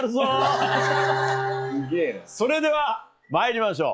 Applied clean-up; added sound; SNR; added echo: classical method log-MMSE.